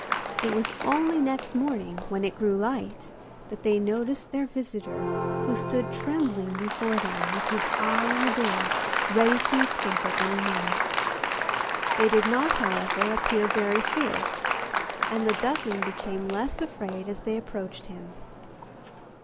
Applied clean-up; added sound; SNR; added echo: none; Applause; 1 dB; none.